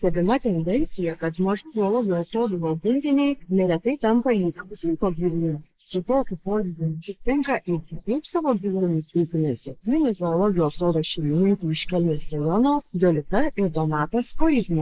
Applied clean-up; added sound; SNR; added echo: neural mask model Resemble Enhance denoiser.